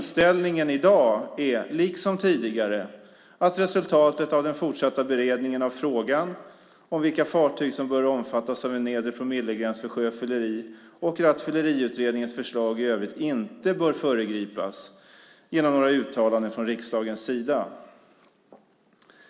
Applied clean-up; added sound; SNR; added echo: none; none; none; none.